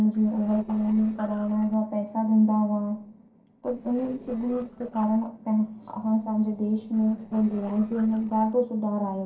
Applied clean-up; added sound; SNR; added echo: neural separator model SepFormer DNS4.